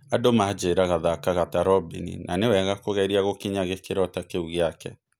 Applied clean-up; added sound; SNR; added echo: none; none; none; none.